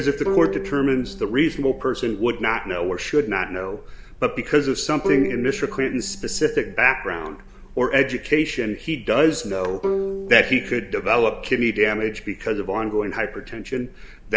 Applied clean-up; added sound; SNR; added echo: none; Bowed string instrument; 11 dB; none.